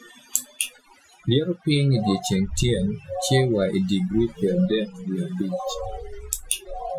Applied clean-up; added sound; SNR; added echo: classical method Wiener filter.